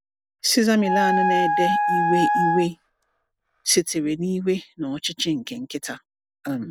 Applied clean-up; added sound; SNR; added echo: none; Wind instrument, woodwind instrument; -2 dB; none.